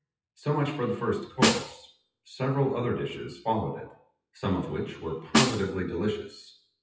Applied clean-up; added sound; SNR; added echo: classical method WPE with log-MMSE.